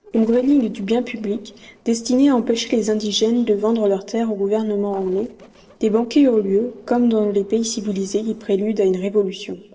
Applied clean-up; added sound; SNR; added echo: neural separator model SepFormer DNS4.